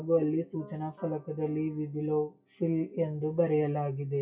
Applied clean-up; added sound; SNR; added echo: classical method WPE with log-MMSE.